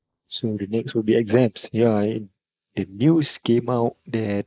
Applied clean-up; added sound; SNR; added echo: neural mask model Resemble Enhance denoiser.